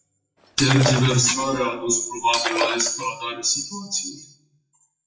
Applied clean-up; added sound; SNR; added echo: classical method WPE with log-MMSE.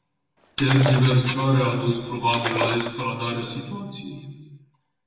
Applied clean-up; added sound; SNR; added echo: none; Shatter; 7 dB; reverberation time 1.1 s.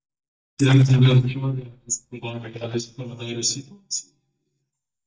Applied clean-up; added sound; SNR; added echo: neural mask model DeepFilterNet 3.